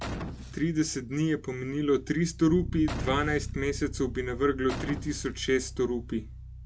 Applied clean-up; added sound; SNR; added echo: none; Boom + Bass guitar; 9 dB; none.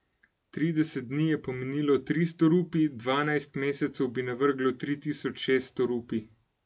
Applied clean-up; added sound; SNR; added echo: none; none; none; none.